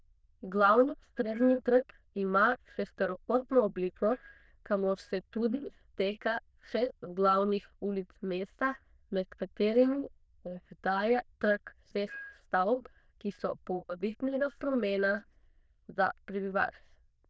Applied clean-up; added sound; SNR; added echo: neural diffusion model UNIVERSE++.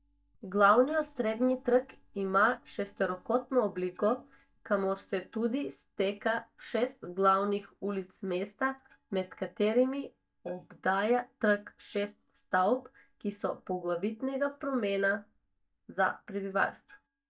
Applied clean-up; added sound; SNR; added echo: neural mask model DeepFilterNet 3.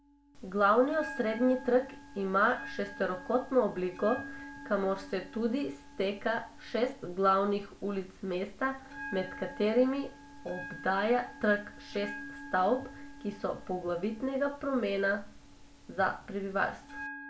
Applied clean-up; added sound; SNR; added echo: none; Bell; 16 dB; none.